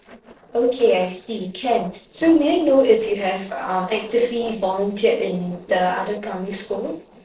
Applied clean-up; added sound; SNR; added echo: neural separator model SepFormer DNS4.